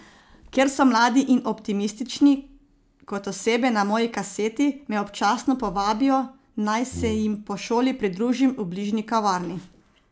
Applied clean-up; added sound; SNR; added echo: none; Brass instrument; 12 dB; none.